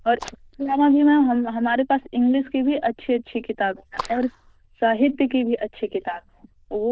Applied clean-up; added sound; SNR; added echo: neural diffusion model UNIVERSE++.